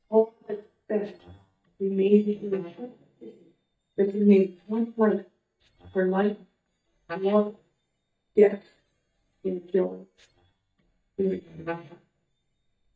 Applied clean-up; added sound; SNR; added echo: neural mask model DeepFilterNet 3.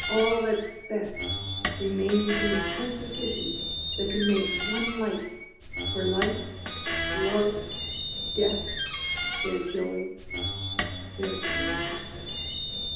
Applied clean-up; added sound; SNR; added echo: none; Squeak; -1 dB; reverberation time 0.9 s.